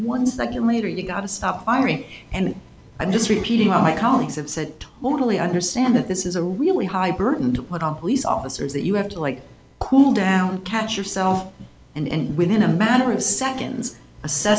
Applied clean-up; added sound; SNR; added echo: none; none; none; none.